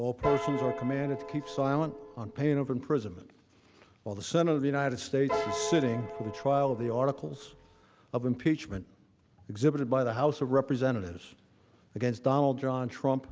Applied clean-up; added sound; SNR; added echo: none; Piano; 7 dB; none.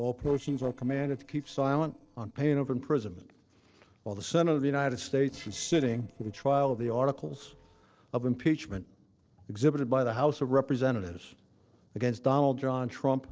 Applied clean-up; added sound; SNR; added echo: neural separator model SepFormer DNS4.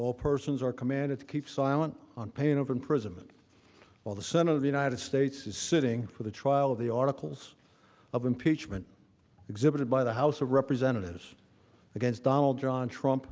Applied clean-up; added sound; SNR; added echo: none; none; none; none.